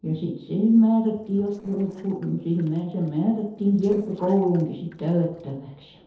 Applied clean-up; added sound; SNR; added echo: neural separator model SepFormer DNS4.